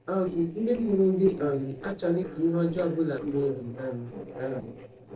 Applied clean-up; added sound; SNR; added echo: neural separator model SepFormer DNS4.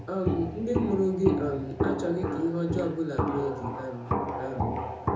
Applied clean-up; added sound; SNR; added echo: none; Walk, footsteps; 0 dB; reverberation time 0.6 s.